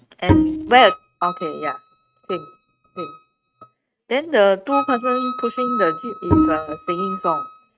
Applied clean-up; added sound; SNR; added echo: neural mask model RNNoise.